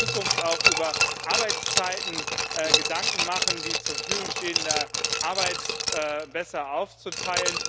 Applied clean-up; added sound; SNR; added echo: none; Glass; -5 dB; none.